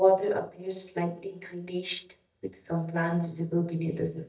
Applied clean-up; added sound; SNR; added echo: neural mask model DeepFilterNet 3.